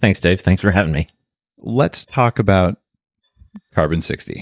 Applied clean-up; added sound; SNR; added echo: neural mask model DeepFilterNet 3.